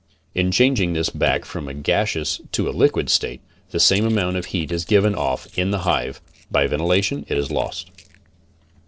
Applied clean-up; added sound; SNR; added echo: neural separator model SepFormer DNS4.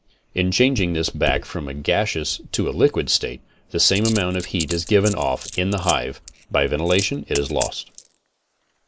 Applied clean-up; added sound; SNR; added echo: neural mask model Resemble Enhance denoiser.